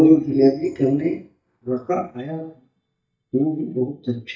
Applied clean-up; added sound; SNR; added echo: neural mask model DeepFilterNet 3.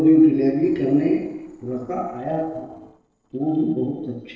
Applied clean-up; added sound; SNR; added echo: neural separator model SepFormer DNS4.